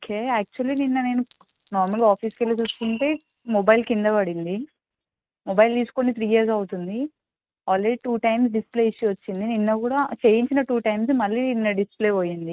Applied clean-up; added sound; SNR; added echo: neural mask model RNNoise.